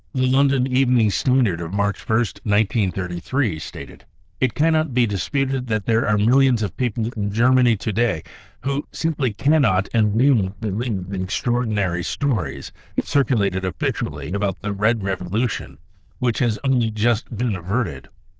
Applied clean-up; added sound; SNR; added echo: neural diffusion model UNIVERSE++.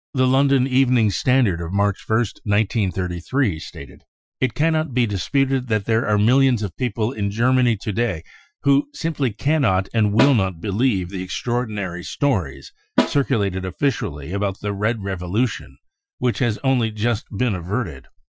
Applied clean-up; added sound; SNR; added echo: classical method Wiener filter.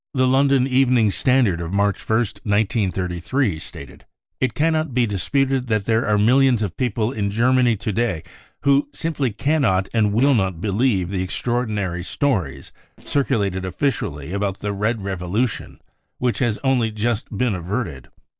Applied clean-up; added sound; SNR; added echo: neural separator model SepFormer DNS4.